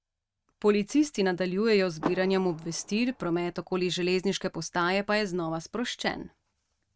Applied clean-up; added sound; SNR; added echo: neural mask model RNNoise.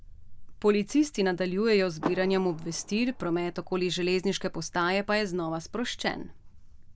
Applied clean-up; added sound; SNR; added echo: none; Car; 15 dB; none.